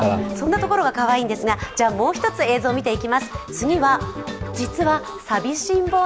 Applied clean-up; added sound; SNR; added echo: none; Harmonica + Brass instrument; 19 dB; none.